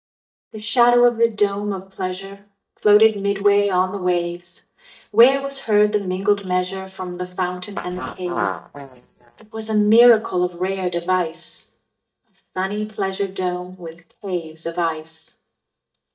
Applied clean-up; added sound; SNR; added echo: neural mask model DeepFilterNet 3.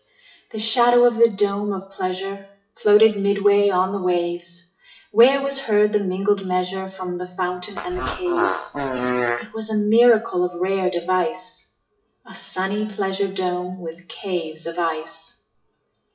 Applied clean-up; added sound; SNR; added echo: classical method WPE with log-MMSE.